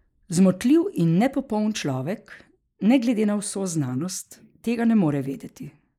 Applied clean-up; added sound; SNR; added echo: neural mask model Resemble Enhance denoiser.